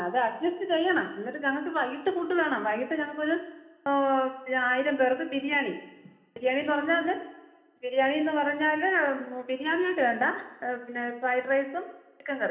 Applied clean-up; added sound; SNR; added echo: none; none; none; reverberation time 1.0 s.